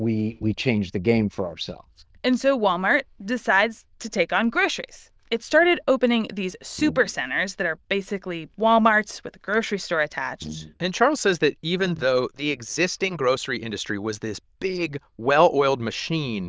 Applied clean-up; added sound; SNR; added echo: neural diffusion model UNIVERSE++.